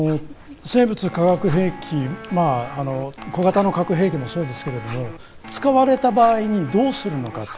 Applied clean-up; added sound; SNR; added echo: none; Writing + Guitar; 15 dB; none.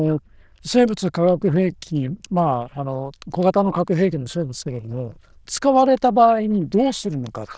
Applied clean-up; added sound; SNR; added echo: neural diffusion model UNIVERSE++.